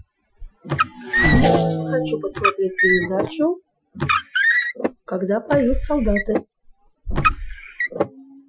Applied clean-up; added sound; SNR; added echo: classical method Wiener filter.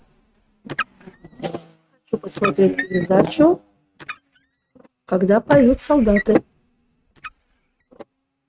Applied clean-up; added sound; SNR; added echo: neural mask model RNNoise.